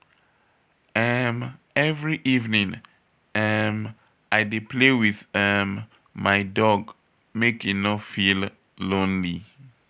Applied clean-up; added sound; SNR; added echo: none; none; none; none.